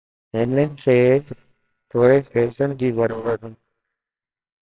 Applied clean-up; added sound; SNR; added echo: neural separator model SepFormer WHAMR!.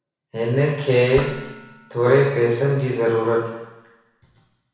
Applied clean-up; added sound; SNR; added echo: none; Dishes, pots, and pans; 19 dB; reverberation time 1.1 s.